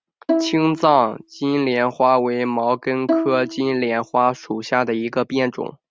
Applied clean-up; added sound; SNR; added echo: neural mask model RNNoise.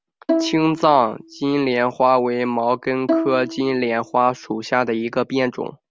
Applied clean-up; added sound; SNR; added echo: none; Bowed string instrument; 7 dB; none.